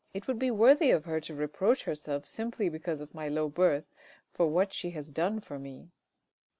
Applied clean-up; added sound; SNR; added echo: none; none; none; none.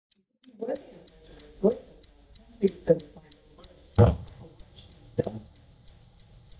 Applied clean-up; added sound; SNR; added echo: neural mask model DeepFilterNet 3.